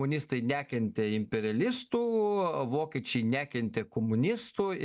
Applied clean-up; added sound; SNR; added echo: none; none; none; none.